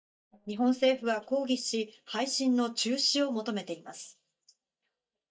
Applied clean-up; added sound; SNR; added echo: neural mask model DeepFilterNet 3.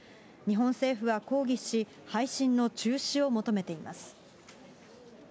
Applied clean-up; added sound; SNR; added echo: none; none; none; none.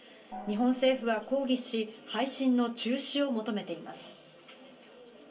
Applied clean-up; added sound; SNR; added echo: none; Gong; 16 dB; reverberation time 0.2 s.